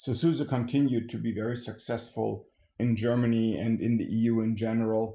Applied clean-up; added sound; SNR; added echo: neural mask model Resemble Enhance denoiser.